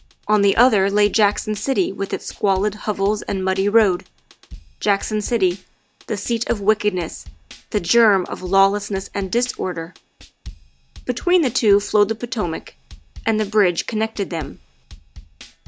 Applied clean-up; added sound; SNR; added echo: none; Drum kit; 19 dB; none.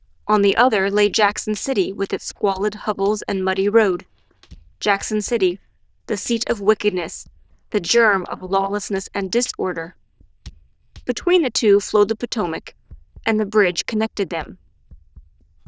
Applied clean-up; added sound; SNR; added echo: neural diffusion model UNIVERSE++.